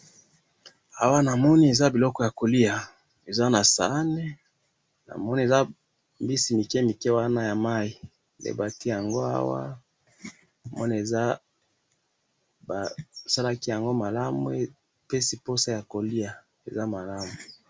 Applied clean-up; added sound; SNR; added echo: none; none; none; none.